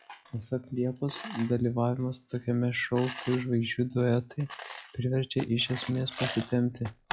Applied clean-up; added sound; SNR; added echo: classical method log-MMSE.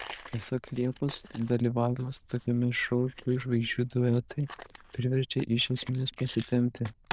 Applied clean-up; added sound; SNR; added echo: neural diffusion model UNIVERSE++.